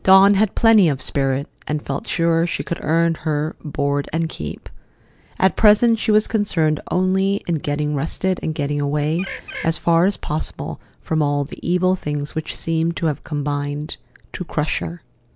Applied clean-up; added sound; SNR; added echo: none; Bird; 11 dB; none.